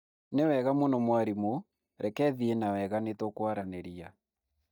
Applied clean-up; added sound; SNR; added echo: neural mask model DeepFilterNet 3.